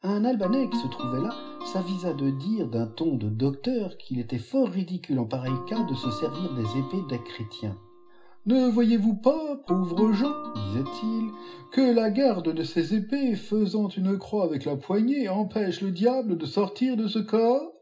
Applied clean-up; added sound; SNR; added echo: none; Guitar; 12 dB; reverberation time 0.2 s.